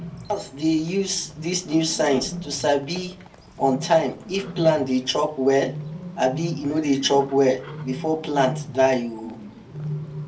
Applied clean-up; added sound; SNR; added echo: none; Bird; 12 dB; reverberation time 0.2 s.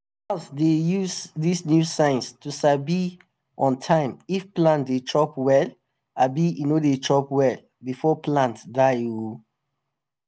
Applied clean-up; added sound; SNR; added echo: none; none; none; none.